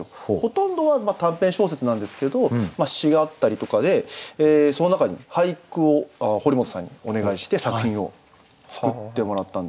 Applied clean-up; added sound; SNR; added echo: none; none; none; none.